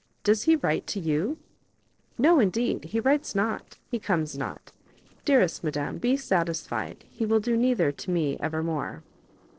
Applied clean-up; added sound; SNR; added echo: neural separator model SepFormer DNS4.